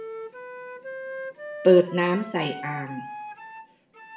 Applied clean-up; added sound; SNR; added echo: none; Wind instrument, woodwind instrument; 12 dB; reverberation time 0.4 s.